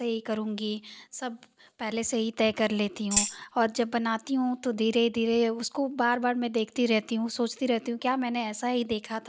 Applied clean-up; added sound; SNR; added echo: none; Tambourine; 1 dB; none.